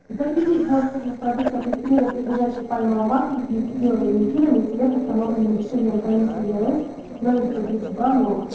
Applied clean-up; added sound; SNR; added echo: neural separator model SepFormer DNS4.